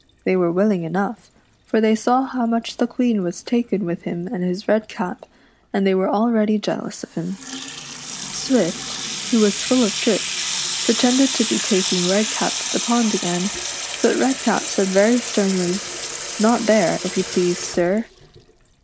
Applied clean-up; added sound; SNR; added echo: none; Sink (filling or washing) / Water tap, faucet; 8 dB; none.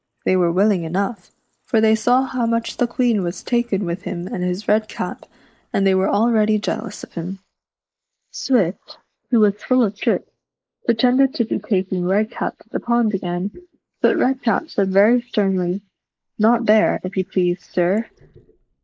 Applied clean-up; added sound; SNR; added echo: neural mask model Resemble Enhance denoiser.